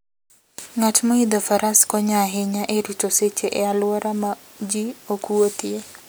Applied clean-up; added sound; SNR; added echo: none; none; none; none.